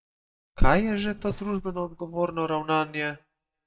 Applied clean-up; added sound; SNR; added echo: neural mask model DeepFilterNet 3.